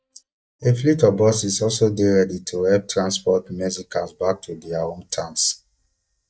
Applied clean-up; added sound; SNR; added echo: neural mask model DeepFilterNet 3.